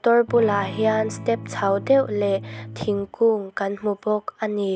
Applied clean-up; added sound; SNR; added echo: none; Electric guitar / Strum; 13 dB; none.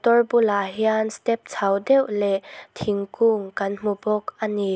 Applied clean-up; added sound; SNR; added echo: none; none; none; none.